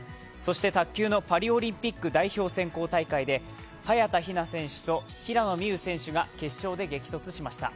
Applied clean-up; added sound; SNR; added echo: none; none; none; none.